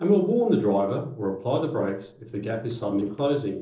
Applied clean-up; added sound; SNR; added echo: neural separator model SepFormer DNS4.